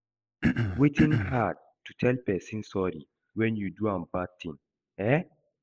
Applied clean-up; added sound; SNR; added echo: neural mask model Resemble Enhance denoiser.